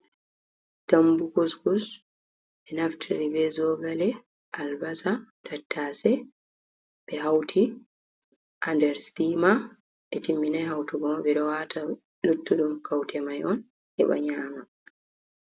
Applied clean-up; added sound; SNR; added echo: none; none; none; none.